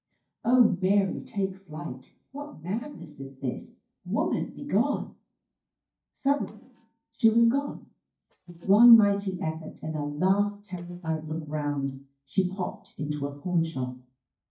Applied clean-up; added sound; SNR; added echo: neural mask model DeepFilterNet 3.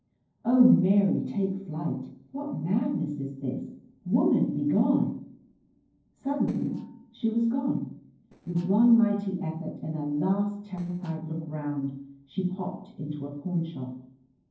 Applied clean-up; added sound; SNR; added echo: neural separator model SepFormer DNS4.